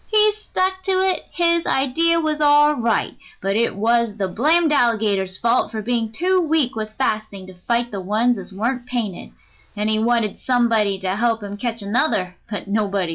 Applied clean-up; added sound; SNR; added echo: none; none; none; none.